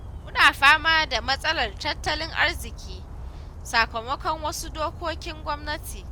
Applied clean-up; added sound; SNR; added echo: none; Bird vocalization, bird call, bird song; 11 dB; none.